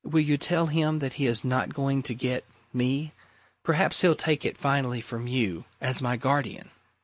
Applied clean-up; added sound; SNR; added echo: none; none; none; none.